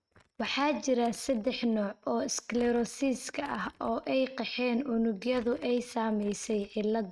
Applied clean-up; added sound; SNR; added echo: neural mask model RNNoise.